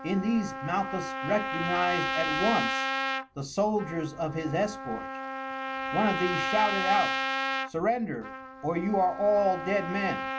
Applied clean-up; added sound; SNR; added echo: none; Trumpet; 3 dB; none.